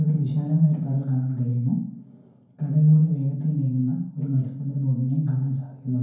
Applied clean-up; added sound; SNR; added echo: none; none; none; reverberation time 0.9 s.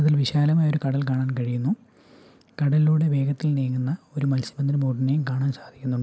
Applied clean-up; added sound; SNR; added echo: none; none; none; none.